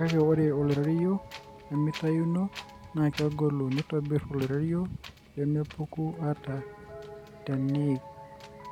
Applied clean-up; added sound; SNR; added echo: none; Wind + Piano; 14 dB; none.